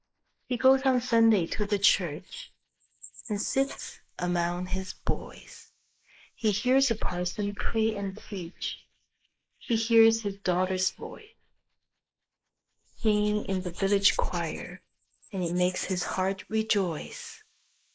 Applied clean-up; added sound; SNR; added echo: neural mask model Resemble Enhance denoiser.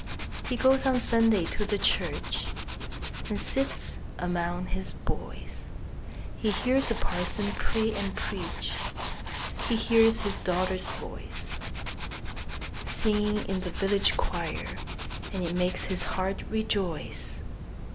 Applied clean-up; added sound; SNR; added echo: none; Tools; 10 dB; none.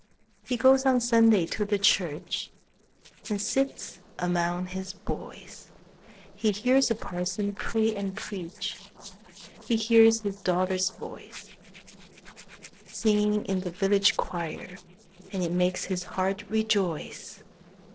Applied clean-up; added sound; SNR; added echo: neural separator model SepFormer DNS4.